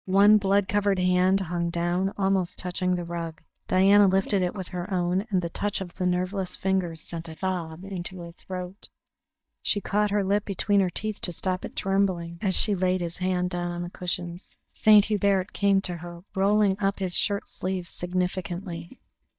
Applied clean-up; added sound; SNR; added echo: neural mask model DeepFilterNet 3.